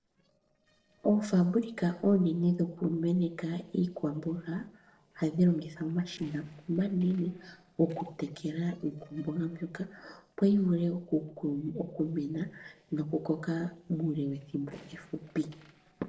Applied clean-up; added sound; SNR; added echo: neural separator model SepFormer DNS4.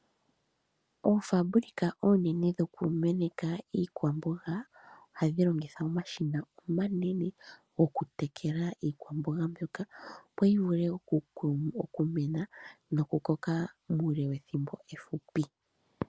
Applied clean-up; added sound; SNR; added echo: none; none; none; none.